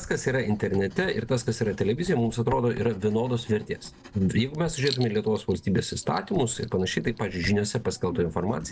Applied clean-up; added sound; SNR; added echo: none; Writing; 16 dB; none.